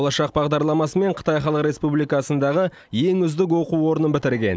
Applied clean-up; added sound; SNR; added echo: none; none; none; none.